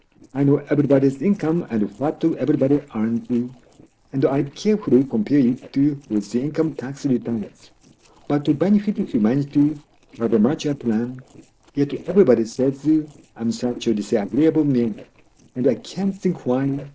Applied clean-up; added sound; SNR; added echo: neural separator model SepFormer DNS4.